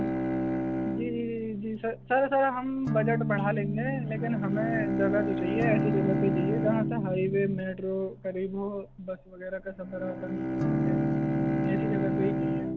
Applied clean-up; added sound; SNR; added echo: none; Electric guitar / Strum + Bowed string instrument; -1 dB; none.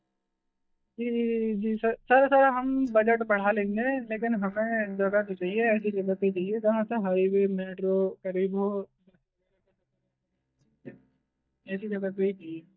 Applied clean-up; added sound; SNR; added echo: neural mask model DeepFilterNet 3.